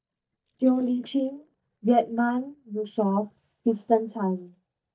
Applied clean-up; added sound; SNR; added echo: neural mask model DeepFilterNet 3.